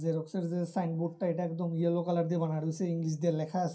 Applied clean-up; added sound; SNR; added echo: none; none; none; reverberation time 0.3 s.